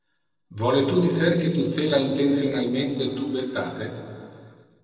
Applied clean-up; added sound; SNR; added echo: neural separator model SepFormer DNS4.